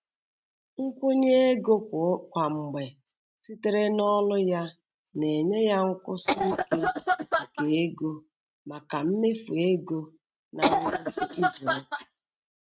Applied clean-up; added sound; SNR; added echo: neural mask model RNNoise.